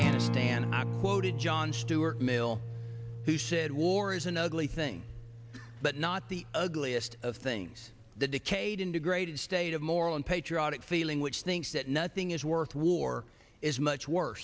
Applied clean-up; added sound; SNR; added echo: none; Acoustic guitar; 6 dB; none.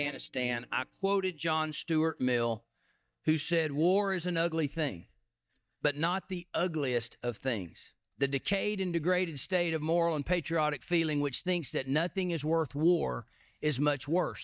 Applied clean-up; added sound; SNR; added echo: neural mask model DeepFilterNet 3.